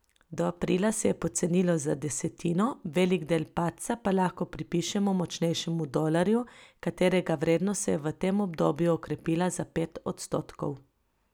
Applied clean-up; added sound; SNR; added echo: none; none; none; none.